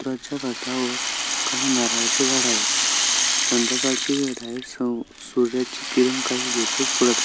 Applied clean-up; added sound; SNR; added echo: none; Rattle (instrument); -1 dB; none.